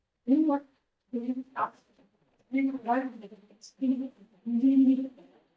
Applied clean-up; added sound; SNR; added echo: neural mask model DeepFilterNet 3.